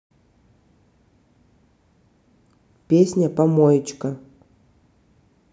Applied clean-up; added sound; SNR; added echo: none; none; none; none.